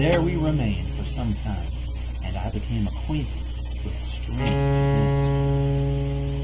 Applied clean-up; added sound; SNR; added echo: none; Bowed string instrument; 1 dB; reverberation time 0.2 s.